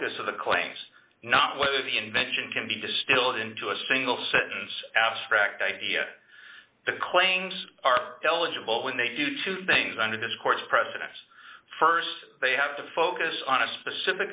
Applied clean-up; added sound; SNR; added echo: none; none; none; none.